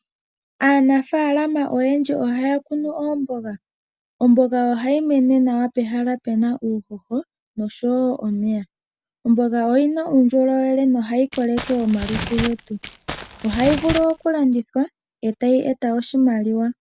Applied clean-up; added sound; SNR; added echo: none; Crumpling, crinkling; 9 dB; none.